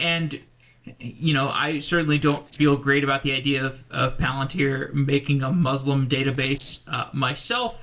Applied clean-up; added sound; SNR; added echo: neural separator model SepFormer DNS4.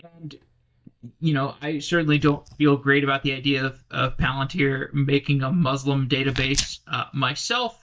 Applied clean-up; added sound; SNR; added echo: neural mask model DeepFilterNet 3.